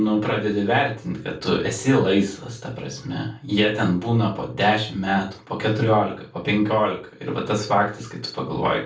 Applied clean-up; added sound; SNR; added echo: none; none; none; reverberation time 0.3 s.